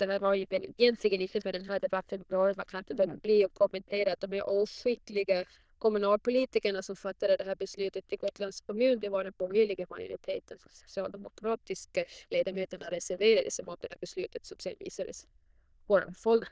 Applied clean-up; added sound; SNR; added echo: neural diffusion model UNIVERSE++.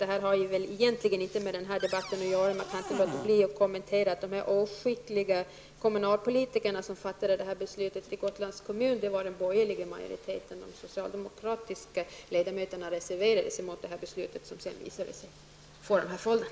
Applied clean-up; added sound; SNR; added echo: none; Cupboard open or close; 8 dB; none.